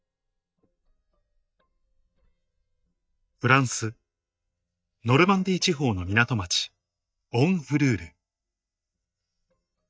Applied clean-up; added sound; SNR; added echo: neural mask model DeepFilterNet 3.